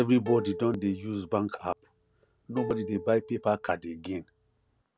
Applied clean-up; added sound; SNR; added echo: none; Plucked string instrument; 12 dB; none.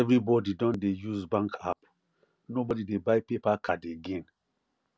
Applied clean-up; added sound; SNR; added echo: none; none; none; none.